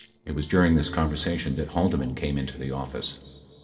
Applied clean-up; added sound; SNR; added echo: neural separator model SepFormer DNS4.